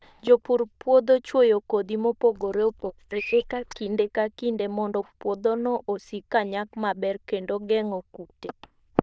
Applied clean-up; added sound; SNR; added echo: neural diffusion model UNIVERSE++.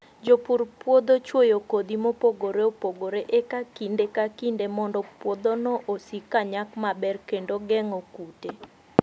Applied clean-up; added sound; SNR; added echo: none; none; none; none.